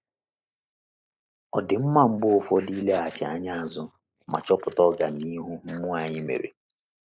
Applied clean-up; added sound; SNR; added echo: neural mask model Resemble Enhance denoiser.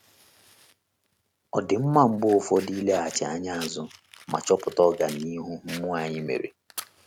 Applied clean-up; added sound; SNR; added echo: none; Fire; 20 dB; none.